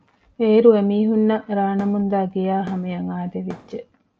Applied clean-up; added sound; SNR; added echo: none; Thump, thud; 20 dB; none.